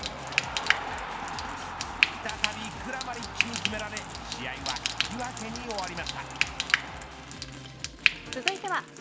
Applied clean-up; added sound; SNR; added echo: none; Frying (food); -4 dB; none.